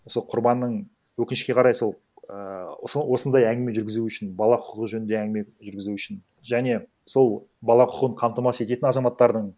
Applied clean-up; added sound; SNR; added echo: none; none; none; none.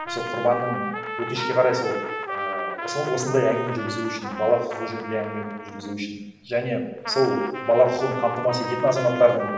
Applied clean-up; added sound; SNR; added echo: none; Trumpet; 8 dB; reverberation time 1.1 s.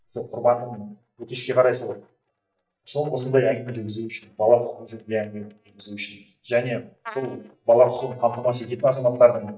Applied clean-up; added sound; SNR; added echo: neural mask model DeepFilterNet 3.